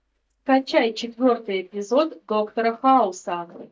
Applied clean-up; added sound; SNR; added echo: neural mask model DeepFilterNet 3.